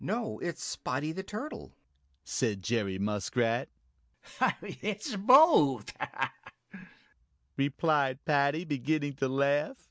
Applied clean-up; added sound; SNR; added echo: none; none; none; none.